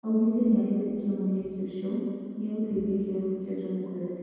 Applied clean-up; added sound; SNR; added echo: none; none; none; reverberation time 2.1 s.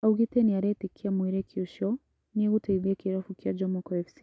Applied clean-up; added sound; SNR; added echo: none; none; none; none.